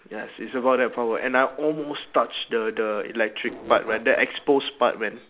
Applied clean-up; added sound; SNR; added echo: none; none; none; none.